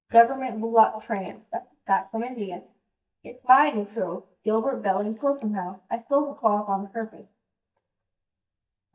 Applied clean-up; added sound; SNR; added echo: neural mask model DeepFilterNet 3.